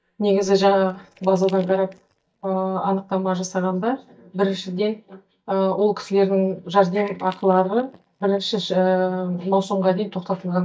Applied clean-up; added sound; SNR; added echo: neural mask model DeepFilterNet 3.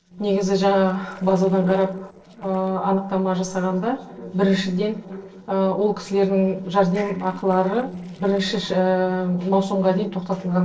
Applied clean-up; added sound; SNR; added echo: neural separator model SepFormer DNS4.